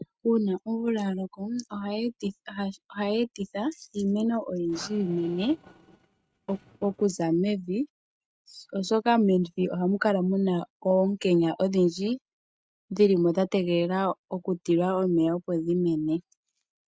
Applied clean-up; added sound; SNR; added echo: neural mask model RNNoise.